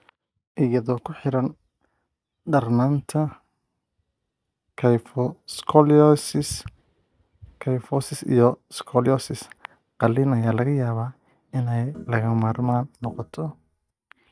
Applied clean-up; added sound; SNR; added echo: neural mask model DeepFilterNet 3.